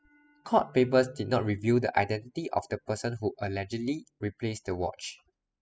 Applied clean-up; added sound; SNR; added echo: classical method spectral subtraction.